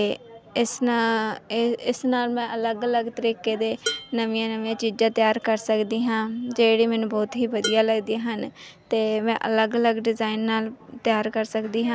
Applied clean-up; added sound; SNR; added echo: none; Dishes, pots, and pans; 11 dB; none.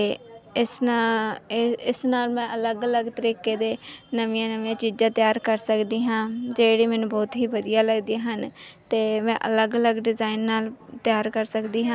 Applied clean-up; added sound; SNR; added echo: none; none; none; none.